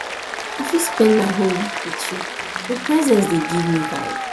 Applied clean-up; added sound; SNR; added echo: none; Applause; 7 dB; none.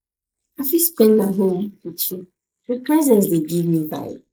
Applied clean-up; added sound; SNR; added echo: neural mask model Resemble Enhance denoiser.